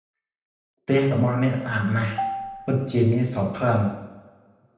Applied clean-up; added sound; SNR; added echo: none; Marimba, xylophone; 11 dB; reverberation time 0.9 s.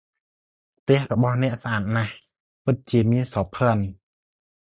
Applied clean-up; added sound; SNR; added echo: none; none; none; none.